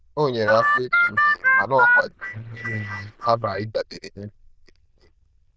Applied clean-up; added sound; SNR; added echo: neural diffusion model UNIVERSE++.